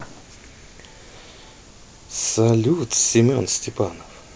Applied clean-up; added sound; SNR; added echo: none; none; none; none.